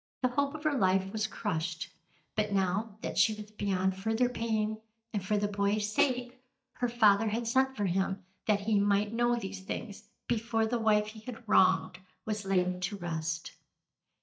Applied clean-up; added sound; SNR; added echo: neural mask model DeepFilterNet 3.